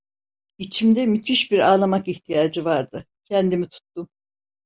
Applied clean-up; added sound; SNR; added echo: none; none; none; none.